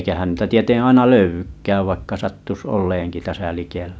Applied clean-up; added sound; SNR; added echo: none; none; none; none.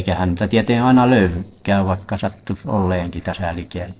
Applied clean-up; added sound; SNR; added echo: neural separator model SepFormer DNS4.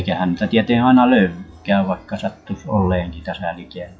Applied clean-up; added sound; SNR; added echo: classical method WPE with log-MMSE.